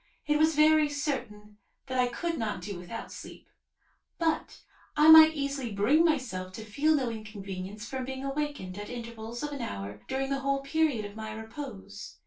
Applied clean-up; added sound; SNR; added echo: none; none; none; reverberation time 0.2 s.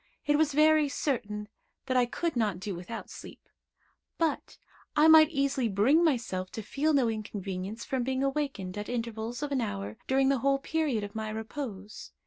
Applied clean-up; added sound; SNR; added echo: none; none; none; none.